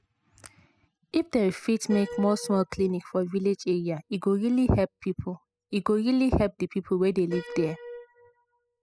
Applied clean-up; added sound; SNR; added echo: classical method spectral subtraction.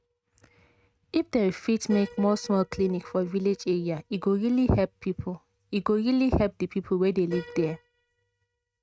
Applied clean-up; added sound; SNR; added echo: neural mask model RNNoise.